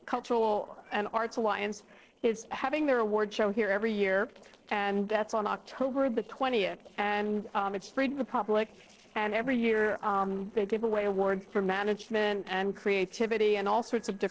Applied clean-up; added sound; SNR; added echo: neural separator model SepFormer DNS4.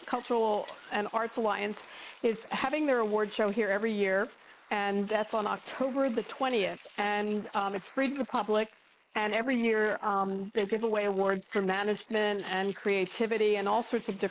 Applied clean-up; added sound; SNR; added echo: neural mask model Resemble Enhance denoiser.